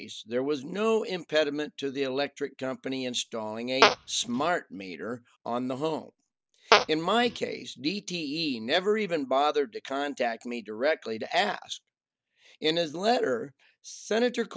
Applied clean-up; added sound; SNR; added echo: none; Fart; -2 dB; none.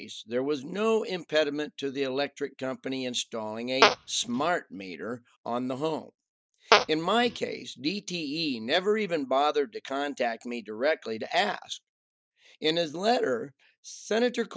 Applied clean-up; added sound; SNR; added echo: neural mask model DeepFilterNet 3.